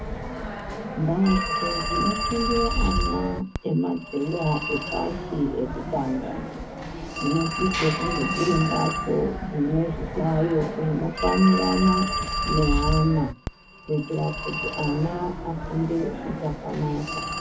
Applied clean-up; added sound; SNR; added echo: none; Telephone; 3 dB; reverberation time 0.3 s.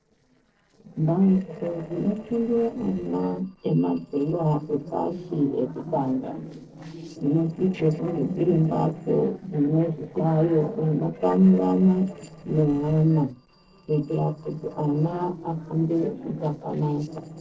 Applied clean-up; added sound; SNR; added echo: neural separator model SepFormer DNS4.